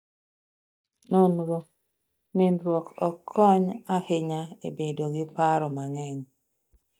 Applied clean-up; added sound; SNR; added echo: neural mask model DeepFilterNet 3.